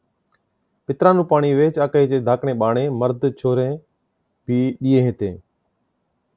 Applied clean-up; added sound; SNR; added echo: none; none; none; none.